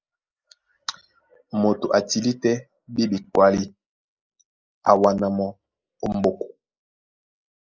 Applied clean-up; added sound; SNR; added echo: neural mask model Resemble Enhance denoiser.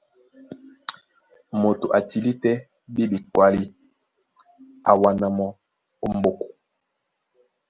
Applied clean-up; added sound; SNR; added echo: none; none; none; none.